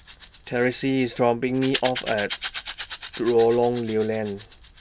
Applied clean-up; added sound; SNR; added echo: none; Rattle / Rattle (instrument); 13 dB; none.